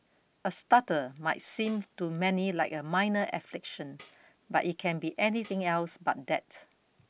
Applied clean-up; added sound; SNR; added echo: none; Tambourine; 15 dB; none.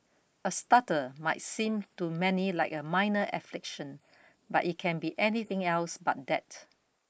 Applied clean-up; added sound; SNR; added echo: neural mask model Resemble Enhance denoiser.